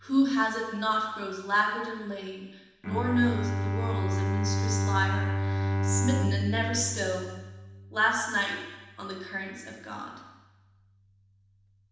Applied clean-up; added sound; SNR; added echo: none; Bowed string instrument; 1 dB; reverberation time 1.1 s.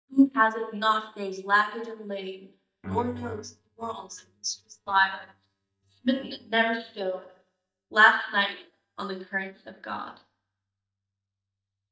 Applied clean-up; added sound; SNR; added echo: neural mask model DeepFilterNet 3.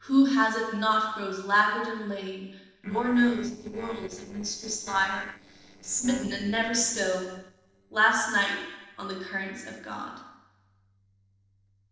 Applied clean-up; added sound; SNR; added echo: neural separator model SepFormer DNS4.